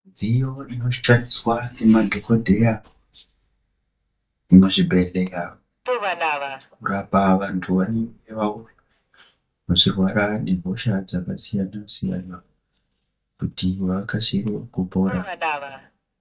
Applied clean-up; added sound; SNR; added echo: neural mask model DeepFilterNet 3.